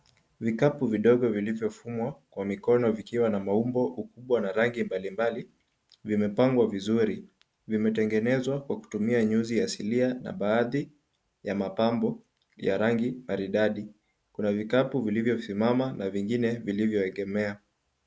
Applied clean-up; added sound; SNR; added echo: none; none; none; none.